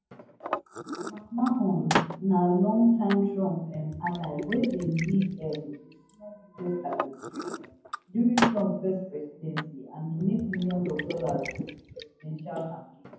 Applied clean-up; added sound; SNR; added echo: none; Liquid; 8 dB; reverberation time 0.9 s.